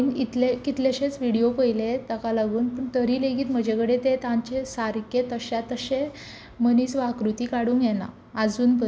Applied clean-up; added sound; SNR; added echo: none; none; none; none.